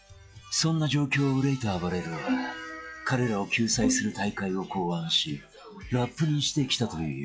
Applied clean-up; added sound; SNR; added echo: classical method log-MMSE.